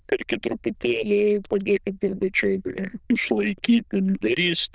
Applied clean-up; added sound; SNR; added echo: neural diffusion model UNIVERSE++.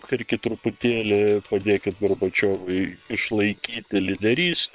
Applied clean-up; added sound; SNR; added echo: neural separator model SepFormer WHAM!.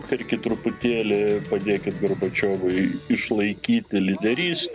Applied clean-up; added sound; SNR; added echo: none; Cheering; 16 dB; none.